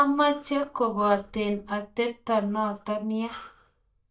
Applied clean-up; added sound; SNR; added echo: neural mask model DeepFilterNet 3.